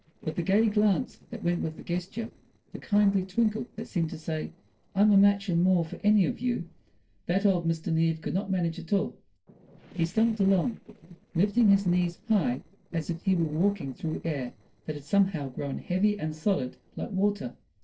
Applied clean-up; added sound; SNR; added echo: neural separator model SepFormer DNS4.